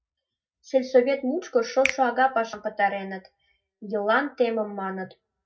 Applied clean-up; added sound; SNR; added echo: none; Finger snapping; 11 dB; reverberation time 0.4 s.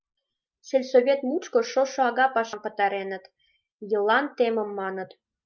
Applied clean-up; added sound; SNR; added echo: none; none; none; none.